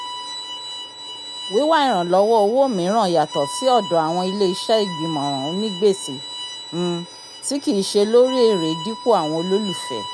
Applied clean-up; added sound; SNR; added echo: none; Bowed string instrument; 12 dB; none.